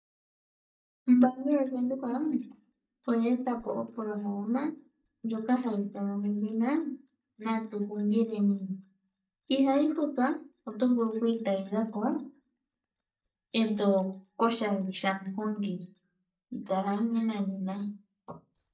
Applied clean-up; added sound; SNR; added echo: neural mask model DeepFilterNet 3.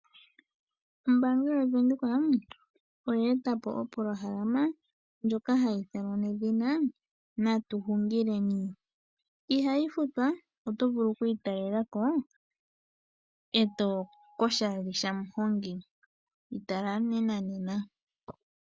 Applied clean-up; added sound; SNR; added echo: none; none; none; none.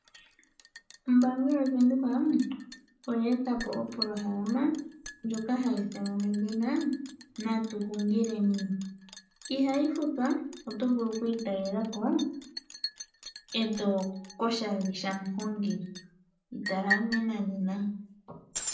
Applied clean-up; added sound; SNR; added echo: none; Liquid; 13 dB; reverberation time 0.6 s.